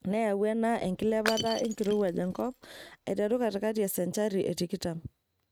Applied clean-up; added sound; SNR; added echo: neural mask model RNNoise.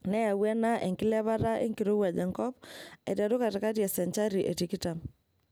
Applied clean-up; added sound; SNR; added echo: none; none; none; none.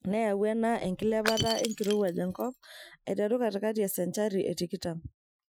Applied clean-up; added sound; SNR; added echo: classical method Wiener filter.